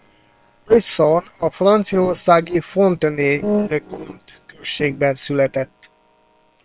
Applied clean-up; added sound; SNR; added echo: neural separator model SepFormer WHAM!.